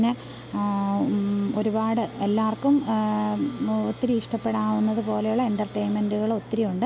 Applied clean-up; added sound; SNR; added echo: none; Engine; 19 dB; none.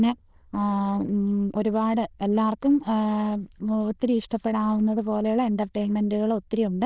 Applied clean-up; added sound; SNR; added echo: neural diffusion model UNIVERSE++.